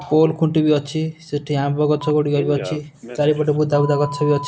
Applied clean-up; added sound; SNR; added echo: none; Telephone; 15 dB; none.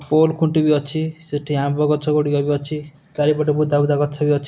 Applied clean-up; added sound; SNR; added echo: none; none; none; none.